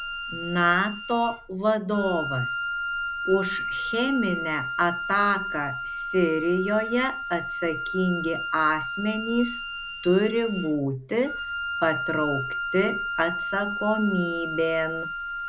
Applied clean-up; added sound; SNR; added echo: none; Wind instrument, woodwind instrument; 5 dB; none.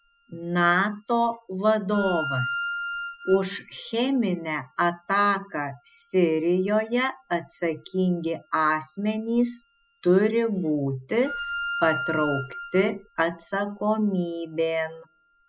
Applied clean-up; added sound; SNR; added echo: classical method spectral subtraction.